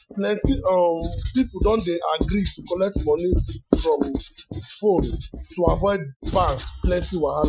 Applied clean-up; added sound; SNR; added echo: classical method Wiener filter.